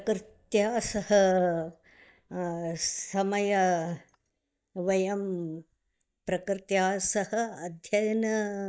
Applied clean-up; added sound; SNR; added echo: neural mask model DeepFilterNet 3.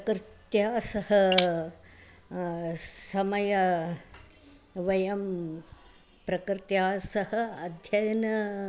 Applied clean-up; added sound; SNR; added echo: none; Shatter; 8 dB; none.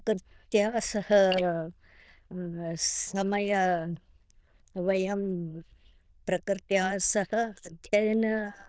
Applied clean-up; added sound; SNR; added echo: neural diffusion model UNIVERSE++.